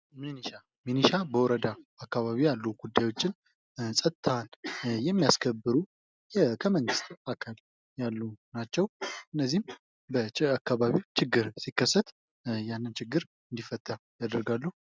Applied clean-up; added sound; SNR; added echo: none; none; none; none.